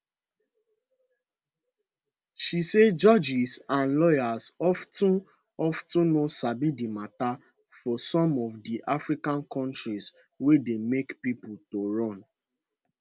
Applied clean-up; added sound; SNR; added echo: none; none; none; none.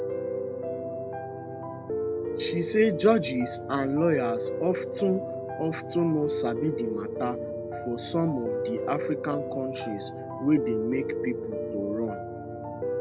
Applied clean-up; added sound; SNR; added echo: none; Piano; 3 dB; none.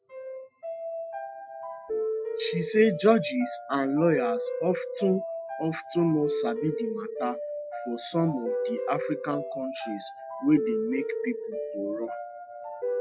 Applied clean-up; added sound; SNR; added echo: classical method Wiener filter.